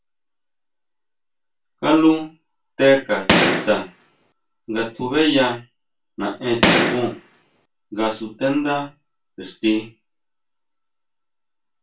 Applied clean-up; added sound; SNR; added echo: none; Gunshot, gunfire; -2 dB; reverberation time 0.2 s.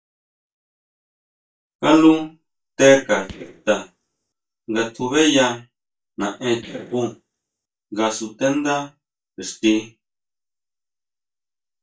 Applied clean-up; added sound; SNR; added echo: neural mask model DeepFilterNet 3.